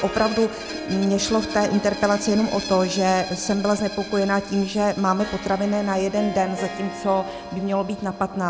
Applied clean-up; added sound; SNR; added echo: none; Screech + Harp; 12 dB; none.